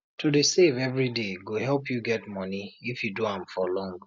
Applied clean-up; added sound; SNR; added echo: none; none; none; none.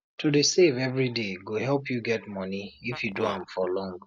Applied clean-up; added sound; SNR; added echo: none; Fart; 15 dB; none.